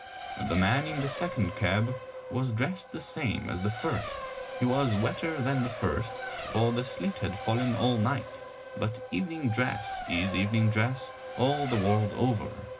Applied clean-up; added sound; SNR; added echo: none; Race car, auto racing; 9 dB; reverberation time 0.4 s.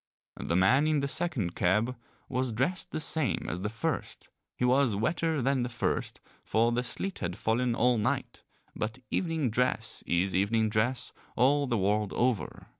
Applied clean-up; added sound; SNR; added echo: none; none; none; none.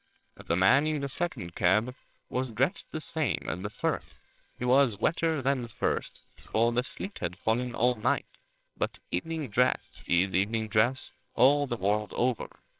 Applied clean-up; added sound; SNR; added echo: neural separator model SepFormer WHAMR!.